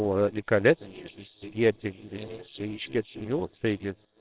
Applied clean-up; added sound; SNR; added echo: neural separator model SepFormer WHAMR!.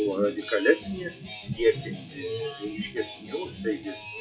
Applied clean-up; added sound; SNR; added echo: classical method WPE with log-MMSE.